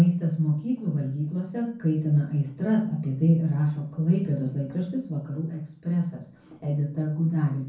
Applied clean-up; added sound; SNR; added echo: none; none; none; reverberation time 0.5 s.